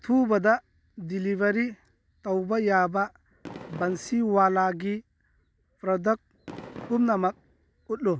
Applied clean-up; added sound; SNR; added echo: none; Fireworks; 17 dB; none.